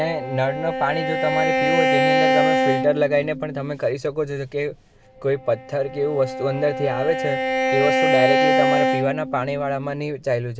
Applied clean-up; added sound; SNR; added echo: none; Bowed string instrument; -1 dB; none.